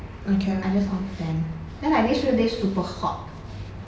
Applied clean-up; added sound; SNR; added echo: none; none; none; none.